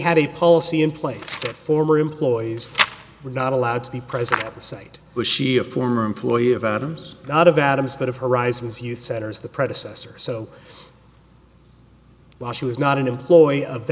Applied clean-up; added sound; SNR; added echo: none; none; none; none.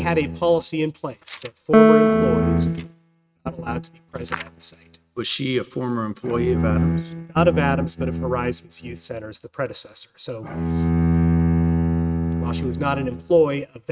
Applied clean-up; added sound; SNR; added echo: neural mask model RNNoise.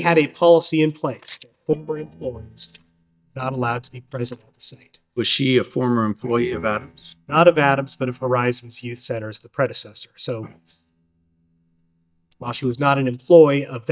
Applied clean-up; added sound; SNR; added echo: neural mask model DeepFilterNet 3.